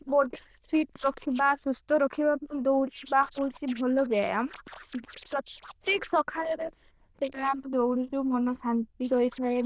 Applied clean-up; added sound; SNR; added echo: neural diffusion model UNIVERSE++.